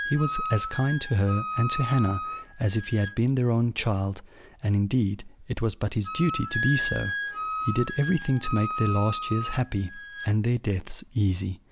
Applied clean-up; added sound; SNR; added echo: none; Wind instrument, woodwind instrument; 9 dB; none.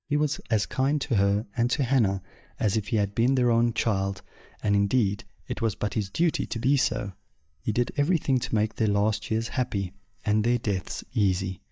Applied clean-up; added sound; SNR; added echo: neural mask model DeepFilterNet 3.